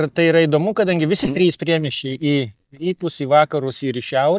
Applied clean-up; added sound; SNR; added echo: neural mask model DeepFilterNet 3.